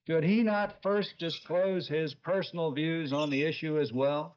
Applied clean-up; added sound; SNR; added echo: neural mask model DeepFilterNet 3.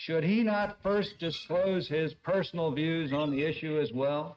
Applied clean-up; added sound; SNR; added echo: neural mask model RNNoise.